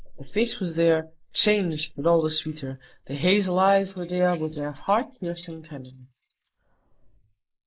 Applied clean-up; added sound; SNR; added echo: neural mask model Resemble Enhance denoiser.